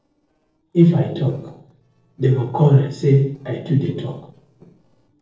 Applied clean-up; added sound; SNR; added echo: neural separator model SepFormer DNS4.